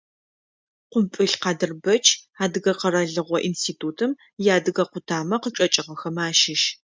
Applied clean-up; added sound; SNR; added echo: none; none; none; none.